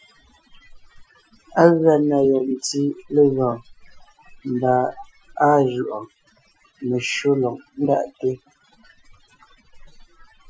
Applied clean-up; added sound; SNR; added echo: classical method Wiener filter.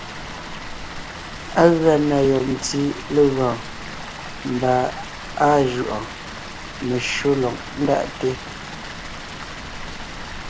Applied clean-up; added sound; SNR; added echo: none; Water; 10 dB; none.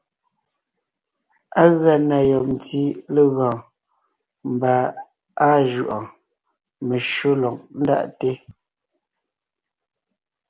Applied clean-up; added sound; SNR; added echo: none; none; none; none.